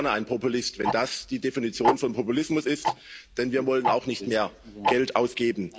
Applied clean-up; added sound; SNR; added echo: none; Tick-tock; 6 dB; none.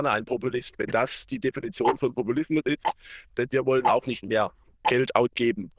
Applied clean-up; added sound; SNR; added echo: neural diffusion model UNIVERSE++.